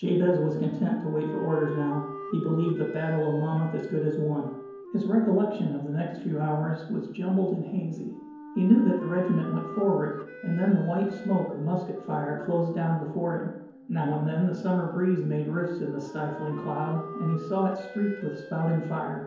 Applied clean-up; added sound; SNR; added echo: none; Wind instrument, woodwind instrument; 15 dB; reverberation time 0.9 s.